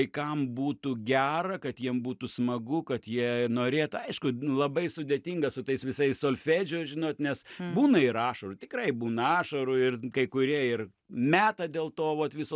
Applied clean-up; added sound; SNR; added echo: none; none; none; none.